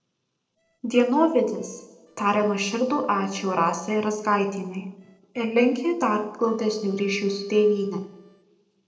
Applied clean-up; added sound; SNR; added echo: neural separator model SepFormer DNS4.